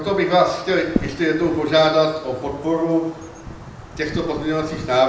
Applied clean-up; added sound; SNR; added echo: none; Wind; 12 dB; reverberation time 0.8 s.